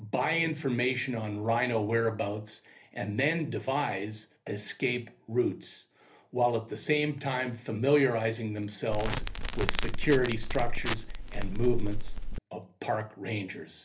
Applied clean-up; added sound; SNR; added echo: none; Crackle; -2 dB; reverberation time 0.3 s.